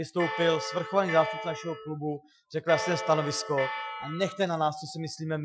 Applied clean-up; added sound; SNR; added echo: classical method Wiener filter.